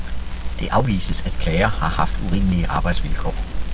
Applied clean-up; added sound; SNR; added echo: none; Crackle; -2 dB; none.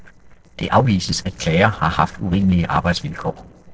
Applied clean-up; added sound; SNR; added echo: neural separator model SepFormer DNS4.